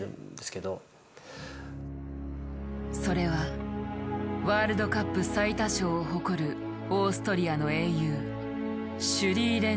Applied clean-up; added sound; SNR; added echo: none; none; none; none.